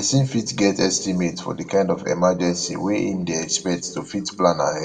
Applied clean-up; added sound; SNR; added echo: none; none; none; reverberation time 1.2 s.